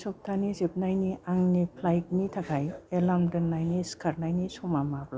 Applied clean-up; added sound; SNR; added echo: none; none; none; none.